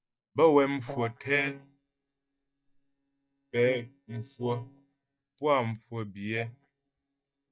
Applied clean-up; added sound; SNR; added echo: neural mask model DeepFilterNet 3.